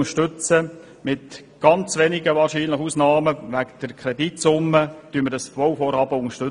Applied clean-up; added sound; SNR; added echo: none; none; none; none.